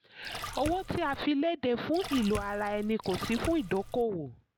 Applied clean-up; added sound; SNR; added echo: none; Splash, splatter; 10 dB; none.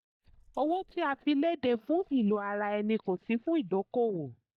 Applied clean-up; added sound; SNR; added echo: neural mask model DeepFilterNet 3.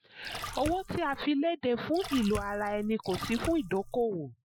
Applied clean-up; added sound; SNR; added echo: classical method Wiener filter.